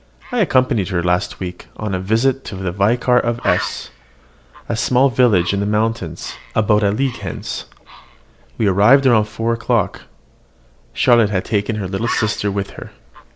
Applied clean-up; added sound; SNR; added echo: none; Bird; 17 dB; none.